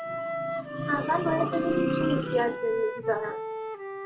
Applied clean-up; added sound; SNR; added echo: none; Wind instrument, woodwind instrument; 5 dB; reverberation time 0.2 s.